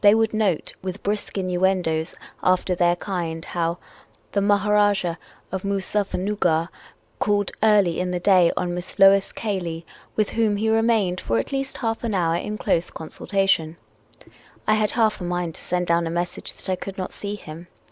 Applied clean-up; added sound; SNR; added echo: none; none; none; none.